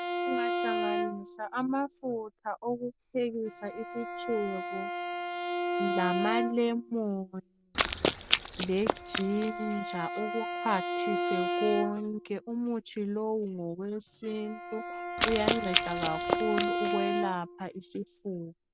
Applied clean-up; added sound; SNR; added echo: none; Run + Bowed string instrument; 0 dB; none.